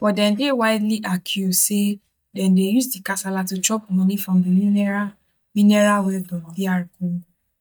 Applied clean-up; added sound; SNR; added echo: neural mask model DeepFilterNet 3.